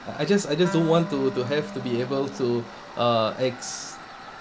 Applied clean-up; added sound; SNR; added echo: none; Wind instrument, woodwind instrument + Tools; 12 dB; none.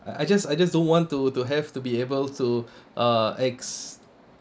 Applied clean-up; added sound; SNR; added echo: none; none; none; none.